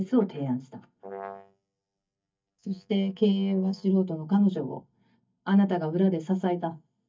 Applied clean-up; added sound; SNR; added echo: neural mask model DeepFilterNet 3.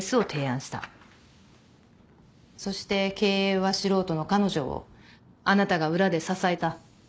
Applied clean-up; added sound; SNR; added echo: none; none; none; none.